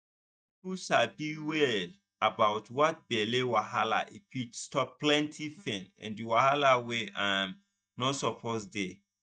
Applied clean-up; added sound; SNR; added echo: neural mask model DeepFilterNet 3.